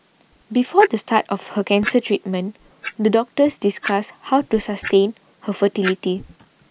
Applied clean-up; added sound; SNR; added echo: none; Clock; 14 dB; none.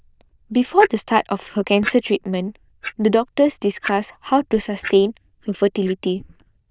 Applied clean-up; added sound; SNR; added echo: neural diffusion model UNIVERSE++.